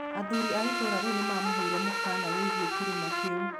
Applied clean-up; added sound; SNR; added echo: none; Trumpet + Drill; -2 dB; none.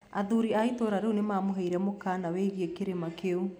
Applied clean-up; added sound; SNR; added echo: none; none; none; none.